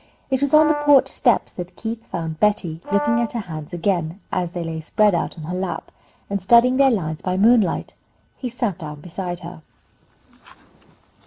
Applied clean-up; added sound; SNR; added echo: none; Brass instrument; 7 dB; none.